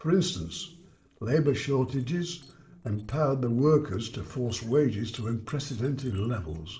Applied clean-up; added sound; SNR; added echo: neural separator model SepFormer DNS4.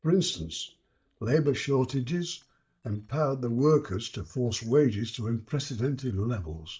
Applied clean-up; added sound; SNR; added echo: neural mask model DeepFilterNet 3.